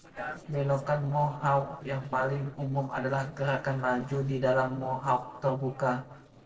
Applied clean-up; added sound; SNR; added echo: neural separator model SepFormer DNS4.